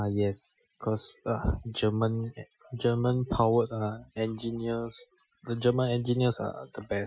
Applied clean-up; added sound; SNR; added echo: classical method Wiener filter.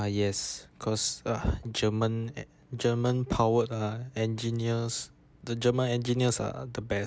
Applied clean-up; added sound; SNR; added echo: none; none; none; none.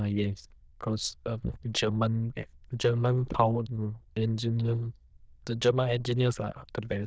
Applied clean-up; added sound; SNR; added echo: neural diffusion model UNIVERSE++.